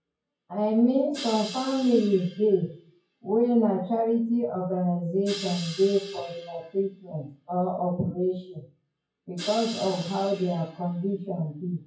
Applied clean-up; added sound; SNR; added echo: classical method WPE with log-MMSE.